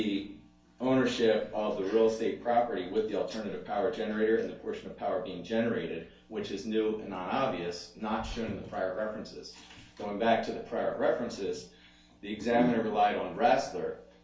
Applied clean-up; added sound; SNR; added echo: none; none; none; reverberation time 0.2 s.